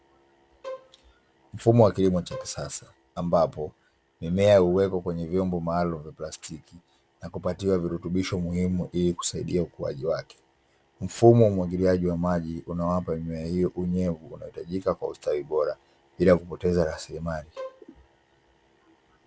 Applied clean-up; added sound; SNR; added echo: none; Bowed string instrument; 18 dB; none.